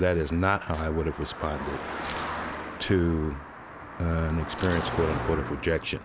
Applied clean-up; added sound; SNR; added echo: none; Car passing by + Keys jangling; 8 dB; none.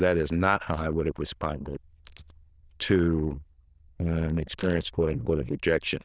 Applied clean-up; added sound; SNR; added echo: neural diffusion model UNIVERSE++.